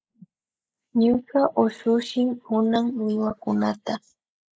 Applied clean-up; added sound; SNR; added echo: neural mask model Resemble Enhance denoiser.